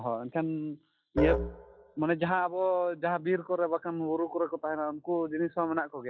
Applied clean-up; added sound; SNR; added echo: classical method log-MMSE.